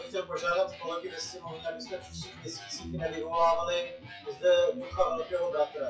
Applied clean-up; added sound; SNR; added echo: classical method WPE with log-MMSE.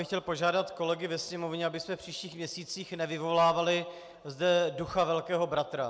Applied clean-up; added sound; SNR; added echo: none; none; none; none.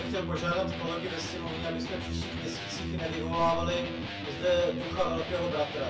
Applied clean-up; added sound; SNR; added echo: none; Electric guitar; 3 dB; reverberation time 0.2 s.